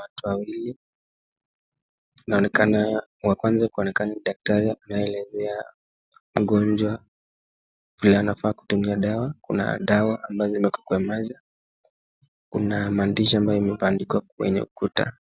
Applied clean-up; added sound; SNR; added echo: none; none; none; none.